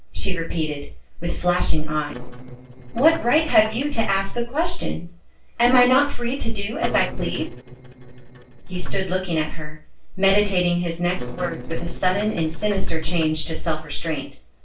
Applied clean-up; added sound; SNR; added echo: neural separator model SepFormer DNS4.